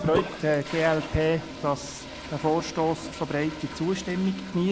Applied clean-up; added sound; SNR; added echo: none; Bathtub (filling or washing) / Sink (filling or washing) + Toilet flush; 9 dB; none.